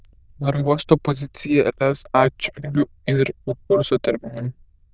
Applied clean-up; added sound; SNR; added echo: neural diffusion model UNIVERSE++.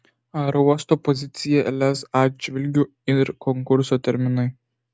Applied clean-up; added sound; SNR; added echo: none; none; none; none.